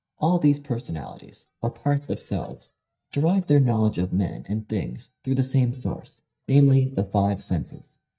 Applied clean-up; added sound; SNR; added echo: neural mask model DeepFilterNet 3.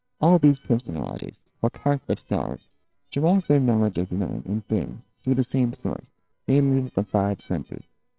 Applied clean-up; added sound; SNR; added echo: neural separator model SepFormer WHAMR!.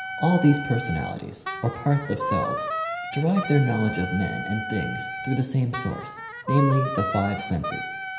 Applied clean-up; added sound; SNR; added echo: none; Wind instrument, woodwind instrument; 6 dB; reverberation time 0.9 s.